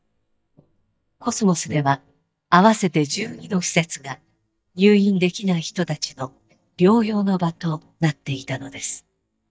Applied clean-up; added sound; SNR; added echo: neural mask model DeepFilterNet 3.